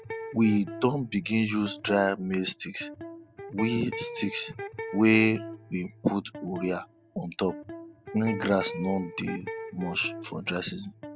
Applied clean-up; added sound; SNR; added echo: none; Electric guitar; 12 dB; none.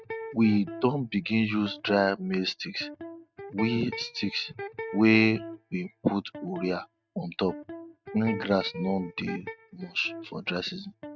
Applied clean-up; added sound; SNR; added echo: neural mask model RNNoise.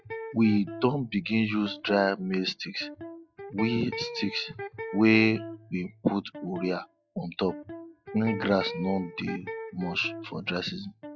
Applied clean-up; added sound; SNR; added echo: classical method log-MMSE.